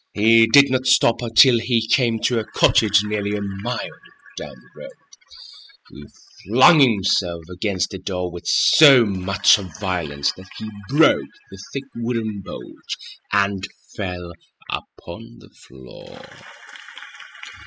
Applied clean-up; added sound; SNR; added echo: classical method spectral subtraction.